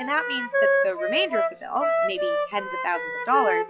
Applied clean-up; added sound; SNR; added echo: classical method log-MMSE.